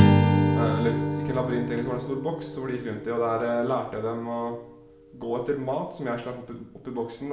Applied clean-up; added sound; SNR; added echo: none; Strum; -2 dB; reverberation time 0.7 s.